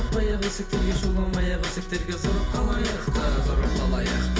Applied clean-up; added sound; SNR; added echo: none; Wind instrument, woodwind instrument; 20 dB; reverberation time 0.5 s.